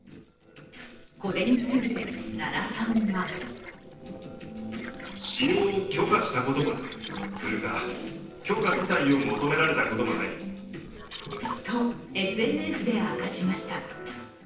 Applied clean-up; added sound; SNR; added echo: neural separator model SepFormer DNS4.